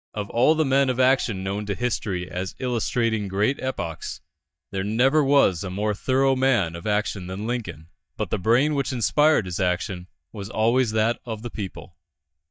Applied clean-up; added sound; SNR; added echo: neural mask model DeepFilterNet 3.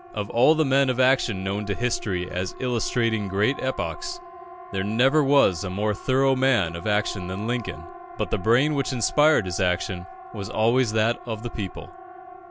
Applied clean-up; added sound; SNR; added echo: none; Siren; 16 dB; none.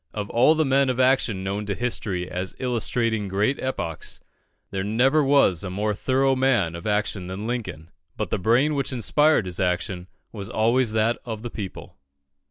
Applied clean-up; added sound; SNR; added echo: none; none; none; none.